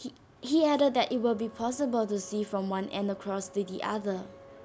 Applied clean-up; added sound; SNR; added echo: none; none; none; none.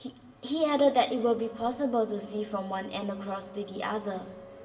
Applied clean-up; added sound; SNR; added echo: none; none; none; reverberation time 1.9 s.